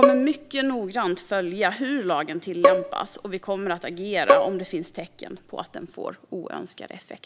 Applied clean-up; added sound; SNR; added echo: none; Bowed string instrument; -2 dB; none.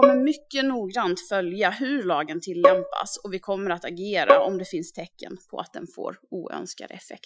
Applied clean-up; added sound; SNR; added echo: classical method Wiener filter.